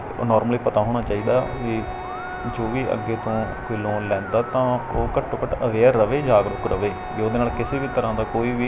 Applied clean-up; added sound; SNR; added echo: none; Wind instrument, woodwind instrument + Musical instrument; 12 dB; none.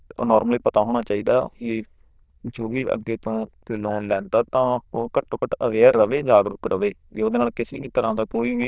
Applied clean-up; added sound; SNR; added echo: neural diffusion model UNIVERSE++.